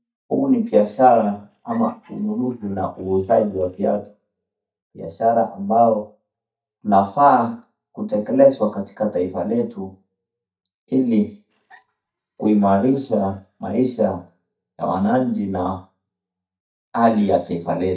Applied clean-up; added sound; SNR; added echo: neural mask model DeepFilterNet 3.